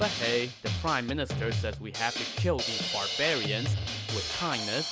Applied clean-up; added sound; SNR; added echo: none; Drum kit; 0 dB; none.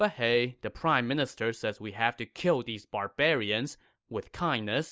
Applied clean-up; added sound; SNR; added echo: none; none; none; none.